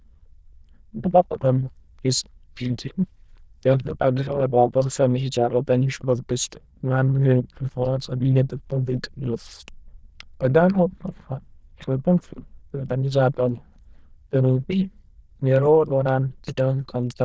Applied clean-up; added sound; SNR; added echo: neural diffusion model UNIVERSE++.